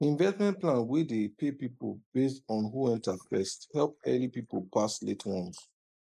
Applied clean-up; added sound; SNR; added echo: neural mask model Resemble Enhance denoiser.